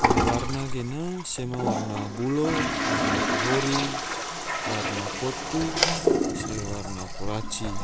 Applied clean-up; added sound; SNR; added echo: none; Toilet flush; -4 dB; none.